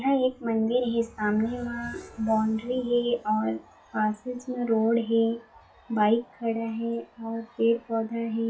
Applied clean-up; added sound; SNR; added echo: classical method WPE with log-MMSE.